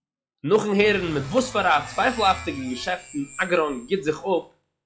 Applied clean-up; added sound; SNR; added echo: classical method log-MMSE.